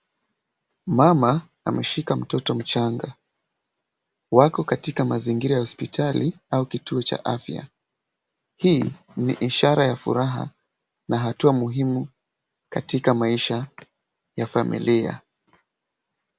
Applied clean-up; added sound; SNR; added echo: none; none; none; none.